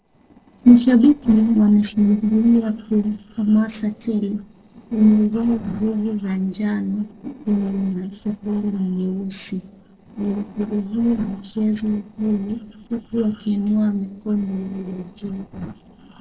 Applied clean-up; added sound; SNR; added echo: neural separator model SepFormer DNS4.